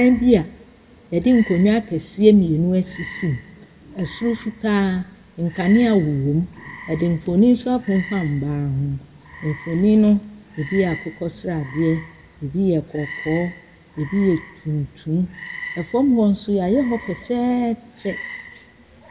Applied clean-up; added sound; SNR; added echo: none; Frog; 19 dB; reverberation time 1.3 s.